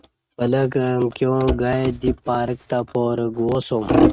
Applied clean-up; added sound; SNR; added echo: neural mask model RNNoise.